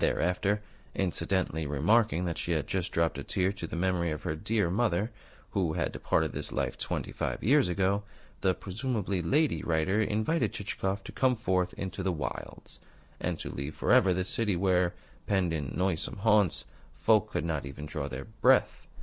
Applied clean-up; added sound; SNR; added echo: none; none; none; none.